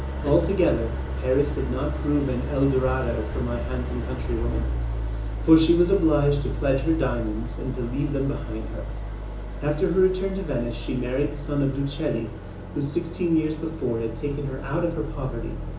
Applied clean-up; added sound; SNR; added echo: none; Idling; 5 dB; reverberation time 0.7 s.